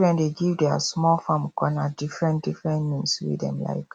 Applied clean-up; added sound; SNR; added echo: none; none; none; none.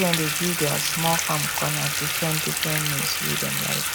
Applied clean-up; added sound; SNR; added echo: none; Bathtub (filling or washing) / Water tap, faucet; -2 dB; none.